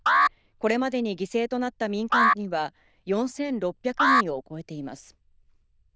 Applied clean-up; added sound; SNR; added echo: neural diffusion model UNIVERSE++.